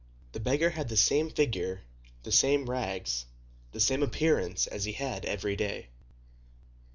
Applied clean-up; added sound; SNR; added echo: none; none; none; none.